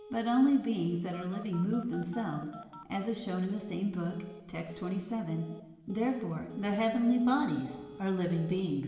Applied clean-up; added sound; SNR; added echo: none; Telephone; 19 dB; reverberation time 1.3 s.